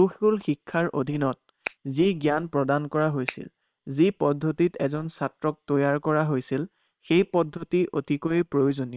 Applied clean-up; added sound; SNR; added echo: neural separator model SepFormer WHAM!.